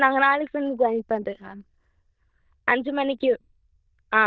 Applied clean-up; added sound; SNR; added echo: neural diffusion model UNIVERSE++.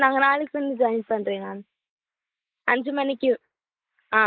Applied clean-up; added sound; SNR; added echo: neural mask model Resemble Enhance denoiser.